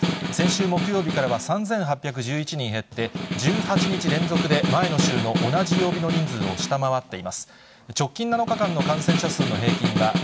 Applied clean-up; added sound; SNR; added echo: none; Snare drum; 1 dB; none.